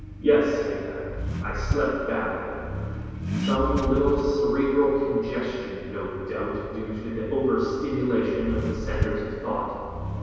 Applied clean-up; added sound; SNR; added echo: none; Accelerating, revving, vroom; 6 dB; reverberation time 2.2 s.